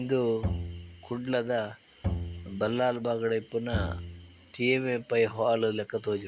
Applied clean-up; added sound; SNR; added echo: none; Bowed string instrument; 7 dB; none.